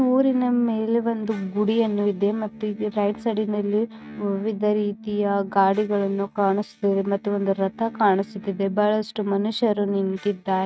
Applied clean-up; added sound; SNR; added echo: neural mask model RNNoise.